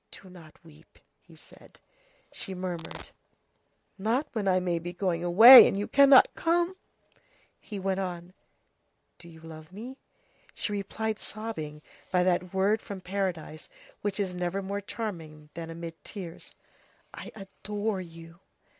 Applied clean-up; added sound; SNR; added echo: none; Domestic sounds, home sounds; 12 dB; none.